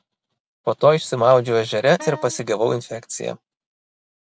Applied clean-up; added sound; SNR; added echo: none; Wind instrument, woodwind instrument; 18 dB; none.